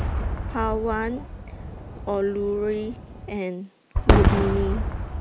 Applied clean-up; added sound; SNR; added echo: none; Fireworks; -3 dB; none.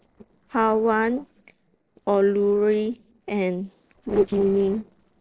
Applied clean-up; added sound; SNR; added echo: neural separator model SepFormer DNS4.